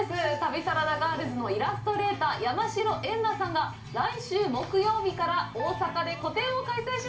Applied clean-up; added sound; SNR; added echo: none; Piano; 14 dB; reverberation time 0.4 s.